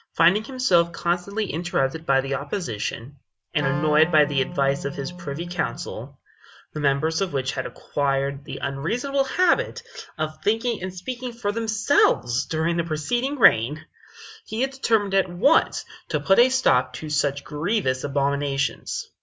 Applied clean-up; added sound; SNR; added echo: none; Wind instrument, woodwind instrument; 11 dB; none.